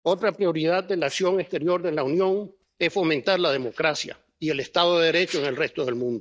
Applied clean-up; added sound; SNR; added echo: neural mask model DeepFilterNet 3.